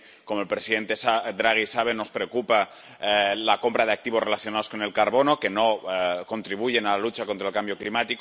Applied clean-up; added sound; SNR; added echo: none; none; none; none.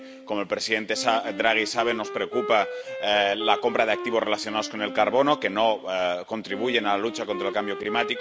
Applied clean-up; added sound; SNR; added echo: none; Wind instrument, woodwind instrument; 11 dB; none.